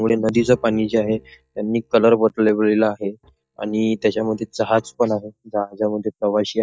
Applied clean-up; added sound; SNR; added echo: neural mask model DeepFilterNet 3.